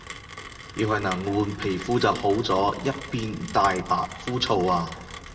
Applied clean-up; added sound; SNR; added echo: none; Rain; 14 dB; reverberation time 1.2 s.